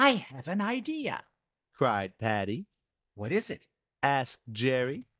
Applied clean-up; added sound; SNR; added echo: neural mask model DeepFilterNet 3.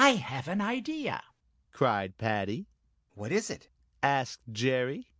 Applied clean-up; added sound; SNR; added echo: none; none; none; none.